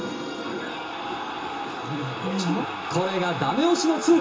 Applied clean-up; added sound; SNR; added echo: none; Guitar; 20 dB; reverberation time 0.2 s.